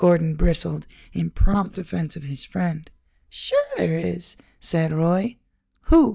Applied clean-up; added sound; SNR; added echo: neural mask model DeepFilterNet 3.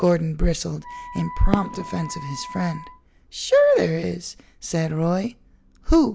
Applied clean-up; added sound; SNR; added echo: none; Fireworks + Wind instrument, woodwind instrument; 12 dB; none.